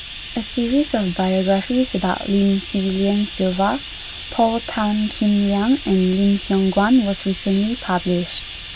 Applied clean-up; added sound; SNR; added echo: none; Bathtub (filling or washing); 15 dB; none.